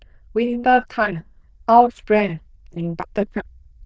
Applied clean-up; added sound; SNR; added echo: neural diffusion model UNIVERSE++.